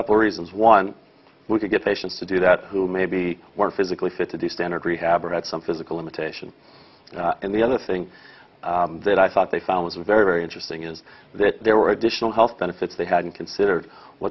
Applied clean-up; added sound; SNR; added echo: none; none; none; none.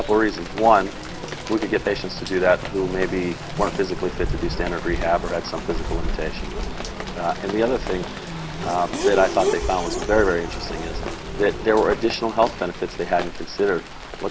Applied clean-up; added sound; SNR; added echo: none; Rain + Race car, auto racing / Accelerating, revving, vroom; 6 dB; none.